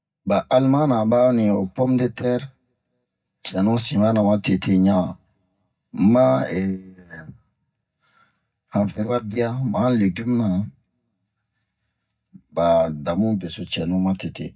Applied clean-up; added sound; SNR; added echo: none; none; none; reverberation time 0.3 s.